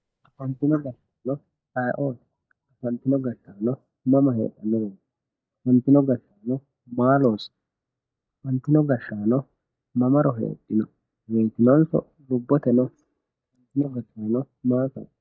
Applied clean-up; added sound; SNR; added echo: neural mask model DeepFilterNet 3.